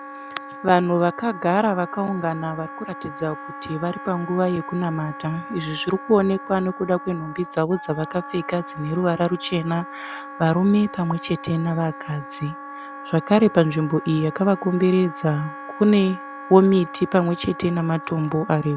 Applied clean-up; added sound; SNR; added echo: none; Wind instrument, woodwind instrument; 14 dB; none.